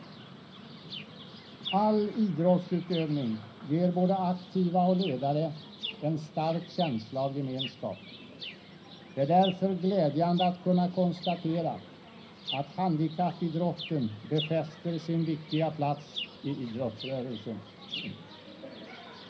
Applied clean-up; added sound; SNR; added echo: none; Chirp, tweet; 14 dB; reverberation time 0.4 s.